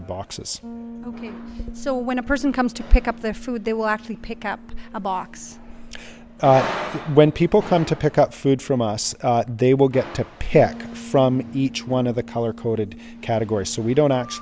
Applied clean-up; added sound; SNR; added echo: none; Bass guitar; 19 dB; none.